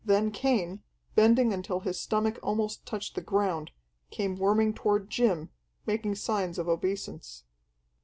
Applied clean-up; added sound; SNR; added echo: none; none; none; none.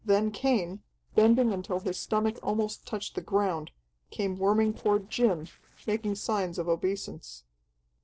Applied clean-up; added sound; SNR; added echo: neural separator model SepFormer DNS4.